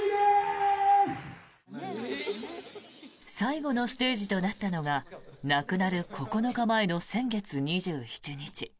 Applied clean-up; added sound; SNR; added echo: none; none; none; none.